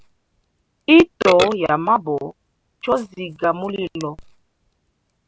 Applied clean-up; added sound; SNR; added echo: none; Burping, eructation; 12 dB; none.